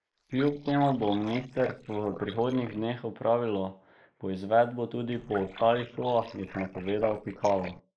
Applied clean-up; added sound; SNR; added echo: neural mask model Resemble Enhance denoiser.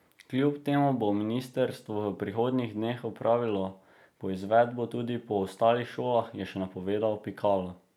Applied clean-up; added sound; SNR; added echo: none; none; none; none.